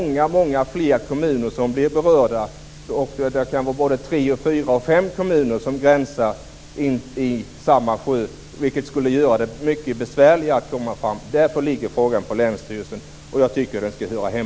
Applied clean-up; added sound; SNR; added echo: none; none; none; none.